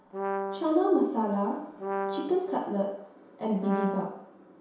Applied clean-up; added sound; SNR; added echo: none; Brass instrument; 4 dB; reverberation time 0.7 s.